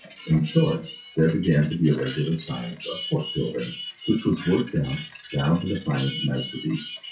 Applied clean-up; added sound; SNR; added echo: classical method WPE with log-MMSE.